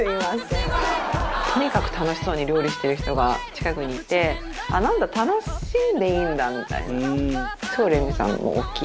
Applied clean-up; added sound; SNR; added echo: none; none; none; none.